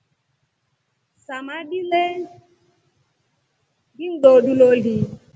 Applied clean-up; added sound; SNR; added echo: none; none; none; none.